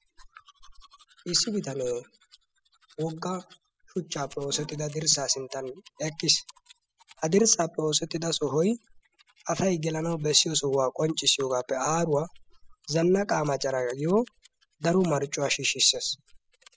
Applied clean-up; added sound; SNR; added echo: classical method spectral subtraction.